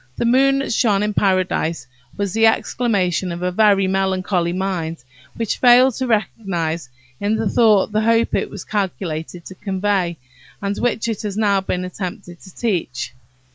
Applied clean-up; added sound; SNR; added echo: none; none; none; none.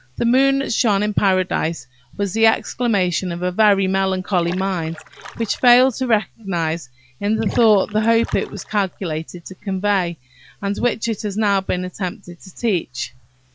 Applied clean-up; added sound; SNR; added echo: none; Splash, splatter; 19 dB; none.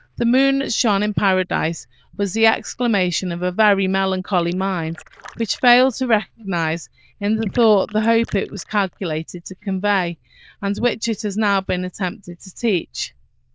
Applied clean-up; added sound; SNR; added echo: neural diffusion model UNIVERSE++.